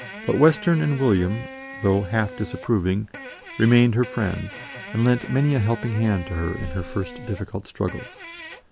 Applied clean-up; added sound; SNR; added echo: none; Fart; 15 dB; none.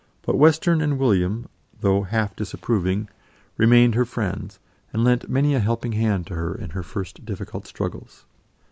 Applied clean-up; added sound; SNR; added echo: none; none; none; none.